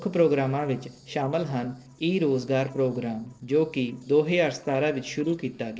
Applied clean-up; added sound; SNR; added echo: neural separator model SepFormer DNS4.